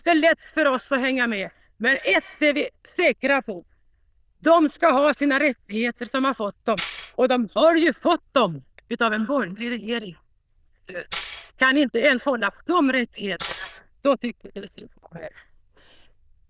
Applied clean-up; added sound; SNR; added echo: neural diffusion model UNIVERSE++.